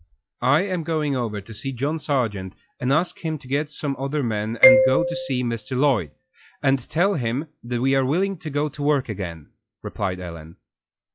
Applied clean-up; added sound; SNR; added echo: classical method log-MMSE.